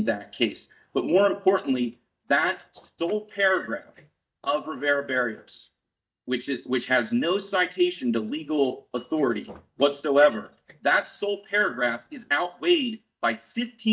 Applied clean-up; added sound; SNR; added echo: neural mask model DeepFilterNet 3.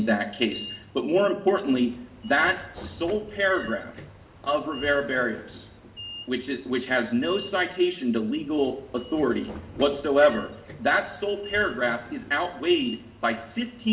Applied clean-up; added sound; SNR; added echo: none; Sliding door / Train; 17 dB; reverberation time 0.9 s.